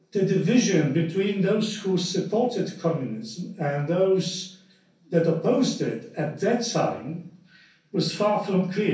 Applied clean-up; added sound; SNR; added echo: none; none; none; reverberation time 0.6 s.